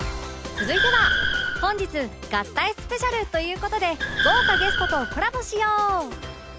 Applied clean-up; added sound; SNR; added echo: none; Car; -1 dB; none.